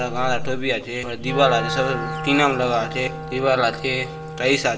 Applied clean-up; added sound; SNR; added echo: none; Wind instrument, woodwind instrument; 8 dB; reverberation time 1.8 s.